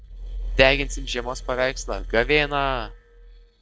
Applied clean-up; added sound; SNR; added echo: neural separator model SepFormer DNS4.